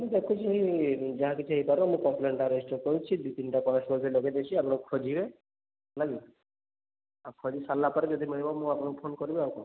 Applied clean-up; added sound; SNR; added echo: none; none; none; none.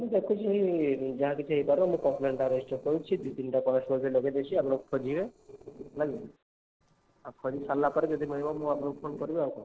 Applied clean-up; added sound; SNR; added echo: neural separator model SepFormer DNS4.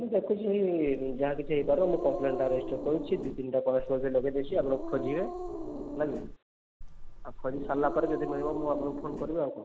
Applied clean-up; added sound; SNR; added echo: none; Growling; 7 dB; none.